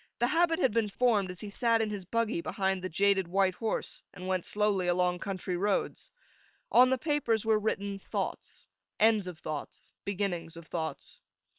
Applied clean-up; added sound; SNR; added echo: neural separator model SepFormer WHAM!.